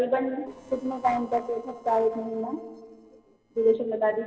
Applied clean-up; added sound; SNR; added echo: neural separator model SepFormer DNS4.